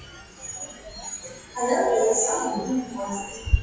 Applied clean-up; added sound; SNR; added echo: classical method WPE with log-MMSE.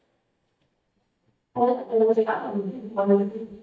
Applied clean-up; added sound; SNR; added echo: neural mask model DeepFilterNet 3.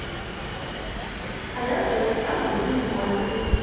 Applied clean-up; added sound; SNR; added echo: none; Subway, metro, underground; 3 dB; reverberation time 2.1 s.